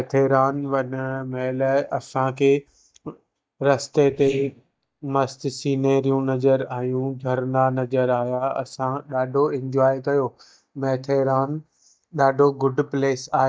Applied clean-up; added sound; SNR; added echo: neural mask model DeepFilterNet 3.